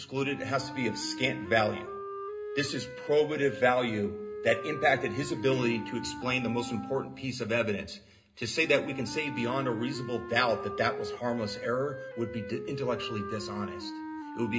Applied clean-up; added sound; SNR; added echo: none; Wind instrument, woodwind instrument; 10 dB; reverberation time 0.2 s.